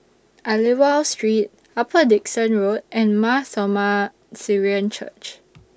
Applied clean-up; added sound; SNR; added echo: none; none; none; none.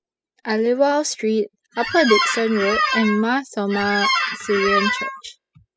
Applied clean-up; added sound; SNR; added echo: classical method spectral subtraction.